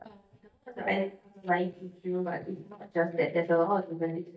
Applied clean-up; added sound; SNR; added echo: neural mask model DeepFilterNet 3.